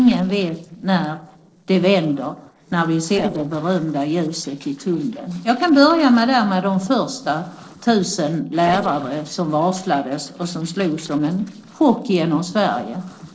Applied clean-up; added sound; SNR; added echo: neural separator model SepFormer DNS4.